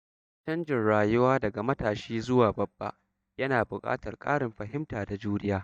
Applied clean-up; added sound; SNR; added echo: neural mask model DeepFilterNet 3.